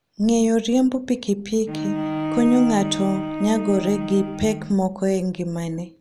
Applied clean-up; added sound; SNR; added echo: none; Bowed string instrument; 7 dB; none.